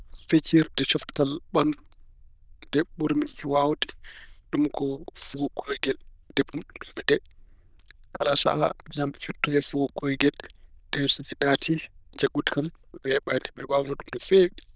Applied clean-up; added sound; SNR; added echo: neural diffusion model UNIVERSE++.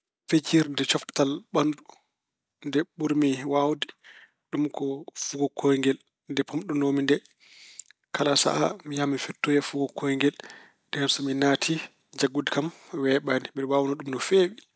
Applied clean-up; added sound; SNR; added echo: none; none; none; none.